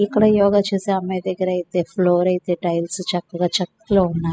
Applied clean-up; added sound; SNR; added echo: classical method spectral subtraction.